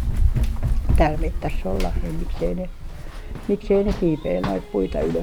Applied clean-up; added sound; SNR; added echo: none; Run; -2 dB; none.